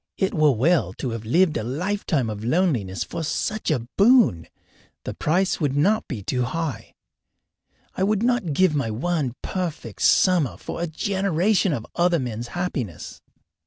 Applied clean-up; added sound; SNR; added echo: none; none; none; none.